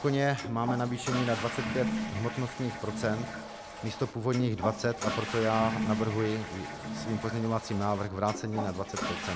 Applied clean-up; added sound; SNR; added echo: none; Toilet flush / Water; 6 dB; none.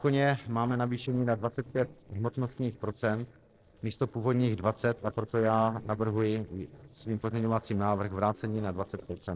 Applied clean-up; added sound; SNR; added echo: neural separator model SepFormer DNS4.